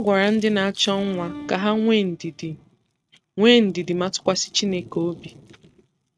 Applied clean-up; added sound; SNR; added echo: neural mask model RNNoise.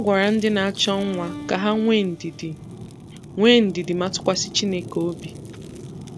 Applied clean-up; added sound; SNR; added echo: none; Bowed string instrument + Fire; 14 dB; none.